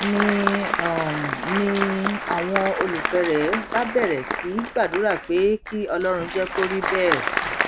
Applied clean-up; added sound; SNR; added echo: none; Applause; 3 dB; none.